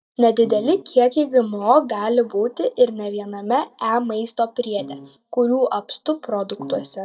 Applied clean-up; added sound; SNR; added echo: neural mask model DeepFilterNet 3.